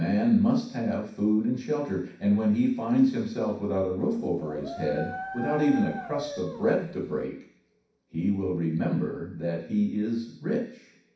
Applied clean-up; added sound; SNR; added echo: none; Dog; 12 dB; reverberation time 0.6 s.